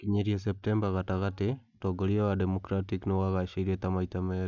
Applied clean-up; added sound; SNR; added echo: none; none; none; none.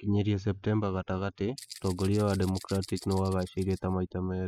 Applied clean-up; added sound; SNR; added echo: classical method spectral subtraction.